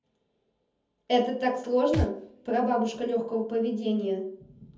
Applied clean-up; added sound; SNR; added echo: none; Thump, thud; 12 dB; reverberation time 0.7 s.